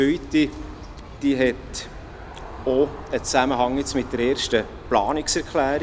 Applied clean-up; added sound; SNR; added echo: none; Aircraft; 14 dB; none.